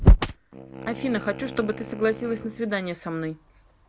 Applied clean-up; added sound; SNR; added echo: none; Wind instrument, woodwind instrument; 17 dB; none.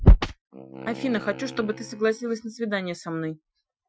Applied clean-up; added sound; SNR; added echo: classical method Wiener filter.